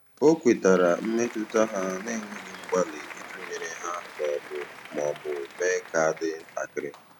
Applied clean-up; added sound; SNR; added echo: none; Applause; 16 dB; none.